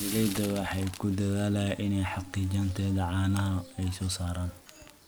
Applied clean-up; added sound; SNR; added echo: none; Frying (food); 16 dB; none.